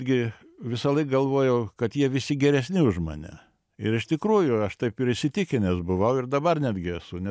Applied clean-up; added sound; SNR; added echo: none; none; none; none.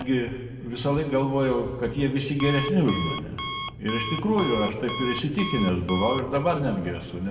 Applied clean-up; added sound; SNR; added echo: none; Alarm; 7 dB; reverberation time 1.7 s.